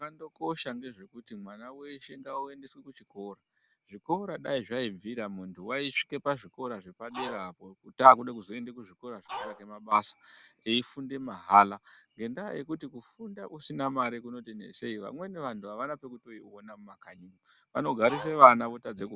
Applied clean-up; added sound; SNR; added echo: none; Dog; 10 dB; none.